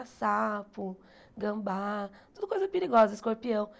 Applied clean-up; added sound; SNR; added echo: none; none; none; none.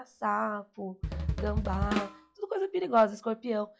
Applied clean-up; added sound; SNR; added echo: classical method log-MMSE.